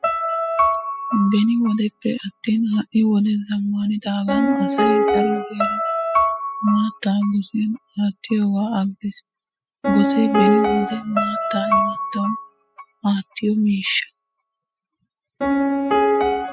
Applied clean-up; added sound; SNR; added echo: classical method spectral subtraction.